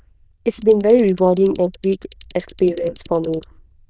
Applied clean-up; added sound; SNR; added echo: neural diffusion model UNIVERSE++.